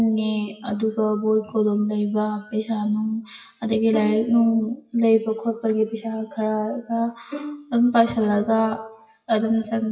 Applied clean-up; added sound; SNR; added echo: classical method WPE with log-MMSE.